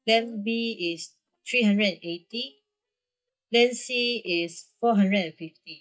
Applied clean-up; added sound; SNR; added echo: neural mask model DeepFilterNet 3.